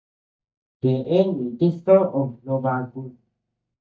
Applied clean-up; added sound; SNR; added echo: neural mask model DeepFilterNet 3.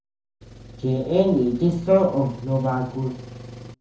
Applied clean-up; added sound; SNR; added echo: none; Engine; 17 dB; reverberation time 0.7 s.